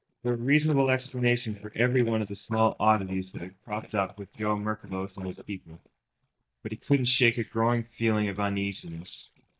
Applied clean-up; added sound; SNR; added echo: neural mask model DeepFilterNet 3.